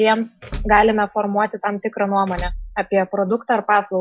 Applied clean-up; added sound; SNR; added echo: classical method Wiener filter.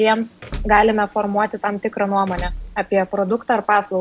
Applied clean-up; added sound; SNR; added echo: none; Door / Car; 14 dB; none.